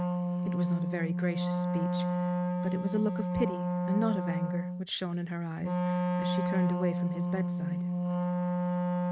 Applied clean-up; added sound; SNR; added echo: neural mask model RNNoise.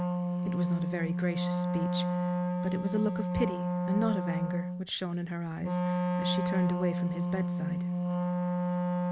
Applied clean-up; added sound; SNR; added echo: none; Wind instrument, woodwind instrument; -4 dB; none.